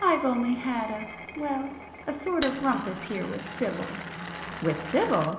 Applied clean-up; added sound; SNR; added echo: none; Glass; 10 dB; reverberation time 1.1 s.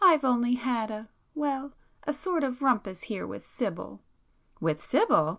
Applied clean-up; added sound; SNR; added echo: none; none; none; none.